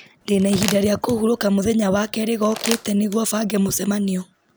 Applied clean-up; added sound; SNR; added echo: none; Crumpling, crinkling; 14 dB; none.